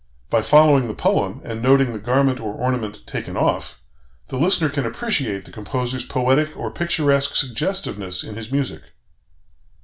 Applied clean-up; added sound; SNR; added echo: none; none; none; none.